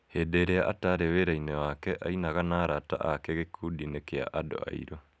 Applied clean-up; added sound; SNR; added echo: none; none; none; none.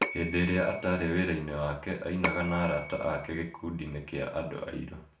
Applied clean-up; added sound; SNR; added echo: none; Bell / Telephone; 5 dB; reverberation time 0.4 s.